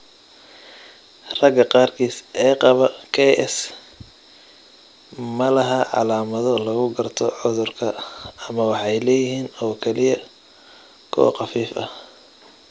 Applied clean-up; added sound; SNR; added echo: none; none; none; none.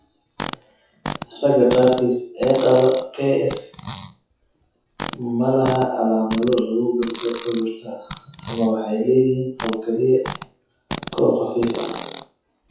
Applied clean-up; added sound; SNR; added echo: classical method WPE with log-MMSE.